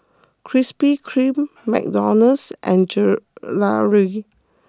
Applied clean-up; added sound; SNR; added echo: none; none; none; none.